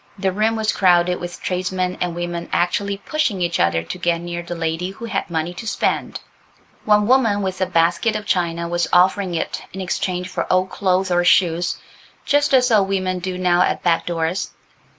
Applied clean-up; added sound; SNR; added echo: none; none; none; none.